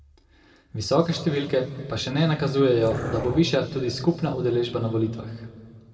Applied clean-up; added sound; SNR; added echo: none; Dog; 9 dB; reverberation time 1.7 s.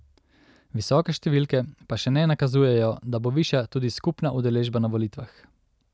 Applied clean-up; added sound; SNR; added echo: none; none; none; none.